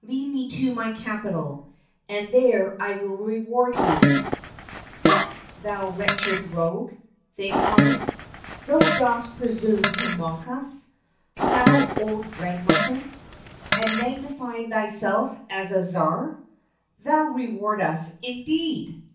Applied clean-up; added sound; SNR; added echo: none; Fart; -3 dB; reverberation time 0.6 s.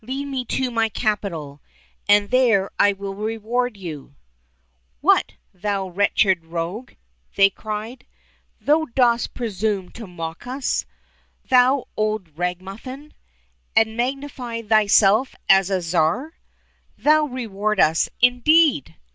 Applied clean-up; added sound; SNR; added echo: none; none; none; none.